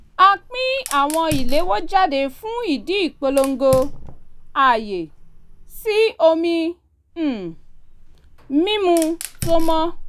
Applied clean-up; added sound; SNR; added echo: none; Fire; 7 dB; none.